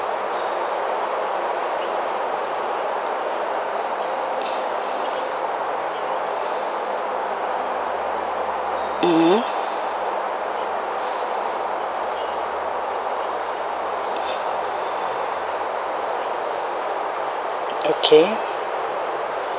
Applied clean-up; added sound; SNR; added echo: none; none; none; none.